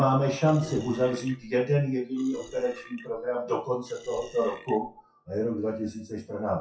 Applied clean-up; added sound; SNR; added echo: classical method WPE with log-MMSE.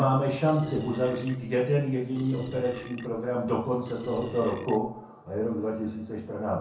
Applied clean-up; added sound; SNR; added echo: none; Burping, eructation; 15 dB; reverberation time 0.5 s.